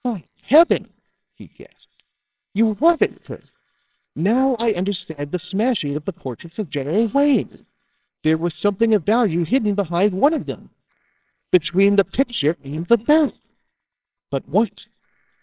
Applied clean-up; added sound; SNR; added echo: neural separator model SepFormer WHAMR!.